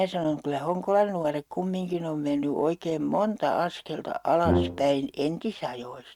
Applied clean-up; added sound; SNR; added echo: neural mask model RNNoise.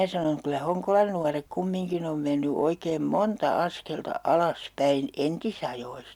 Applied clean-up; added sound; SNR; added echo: none; none; none; none.